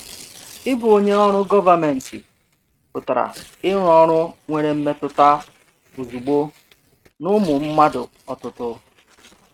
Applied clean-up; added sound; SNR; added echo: neural mask model RNNoise.